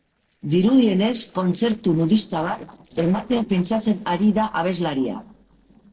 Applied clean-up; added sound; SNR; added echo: neural separator model SepFormer DNS4.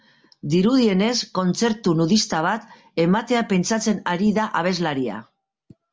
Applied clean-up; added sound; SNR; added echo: none; none; none; none.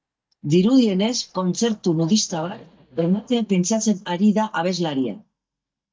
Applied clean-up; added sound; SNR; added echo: neural mask model DeepFilterNet 3.